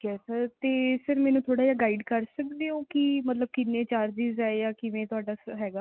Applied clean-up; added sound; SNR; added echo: none; none; none; none.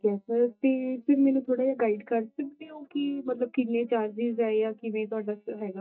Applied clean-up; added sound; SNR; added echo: neural mask model DeepFilterNet 3.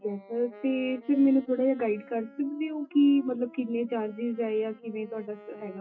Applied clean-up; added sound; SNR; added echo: classical method WPE with log-MMSE.